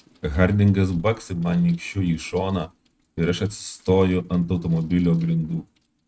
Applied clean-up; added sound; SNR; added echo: neural mask model RNNoise.